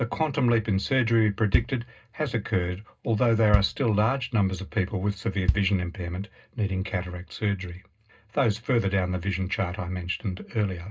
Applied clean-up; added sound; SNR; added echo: none; Bass drum; 6 dB; reverberation time 0.2 s.